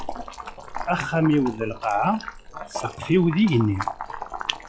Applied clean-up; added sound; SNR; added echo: classical method log-MMSE.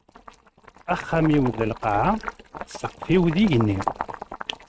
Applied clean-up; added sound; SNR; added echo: neural mask model RNNoise.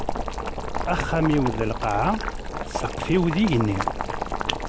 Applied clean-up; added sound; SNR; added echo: none; Boiling; 2 dB; none.